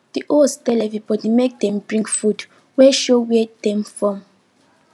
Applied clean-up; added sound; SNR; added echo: none; none; none; none.